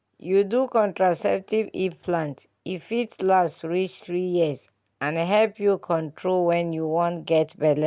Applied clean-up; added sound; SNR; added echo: none; none; none; none.